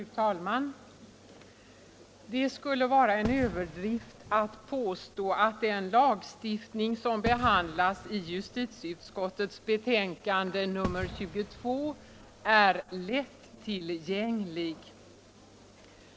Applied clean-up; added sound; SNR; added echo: none; Fireworks; 12 dB; none.